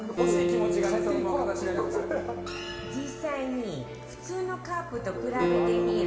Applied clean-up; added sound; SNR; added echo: none; Acoustic guitar; -1 dB; reverberation time 2.1 s.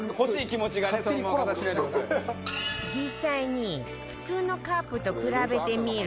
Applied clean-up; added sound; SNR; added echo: none; none; none; none.